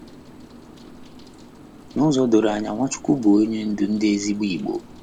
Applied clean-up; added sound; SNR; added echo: none; Rain; 20 dB; none.